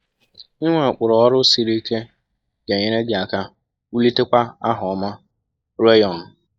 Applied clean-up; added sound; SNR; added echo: neural mask model DeepFilterNet 3.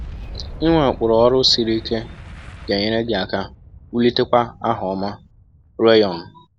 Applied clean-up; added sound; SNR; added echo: none; Boom; 17 dB; none.